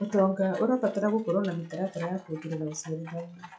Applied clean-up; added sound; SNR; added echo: classical method log-MMSE.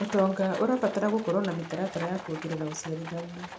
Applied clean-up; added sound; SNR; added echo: none; Livestock, farm animals, working animals; 14 dB; none.